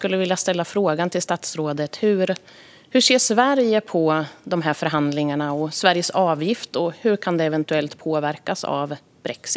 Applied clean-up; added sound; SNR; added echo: none; none; none; none.